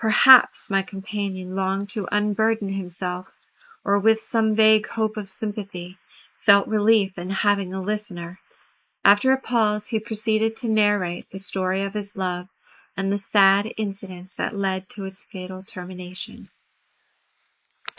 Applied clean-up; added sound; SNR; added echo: neural mask model Resemble Enhance denoiser.